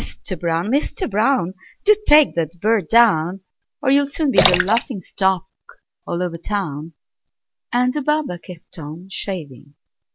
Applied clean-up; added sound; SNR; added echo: none; Splash, splatter; 3 dB; none.